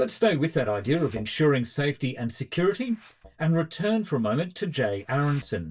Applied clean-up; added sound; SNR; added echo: neural mask model DeepFilterNet 3.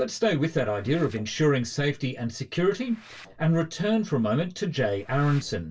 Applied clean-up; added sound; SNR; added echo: neural separator model SepFormer DNS4.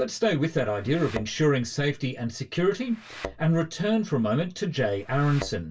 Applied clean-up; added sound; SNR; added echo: none; Thump, thud; 14 dB; reverberation time 0.1 s.